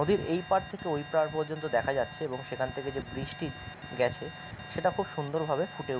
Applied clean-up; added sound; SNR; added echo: none; Alarm; 15 dB; none.